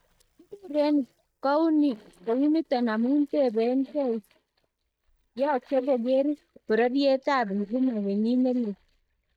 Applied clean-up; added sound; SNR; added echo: neural mask model DeepFilterNet 3.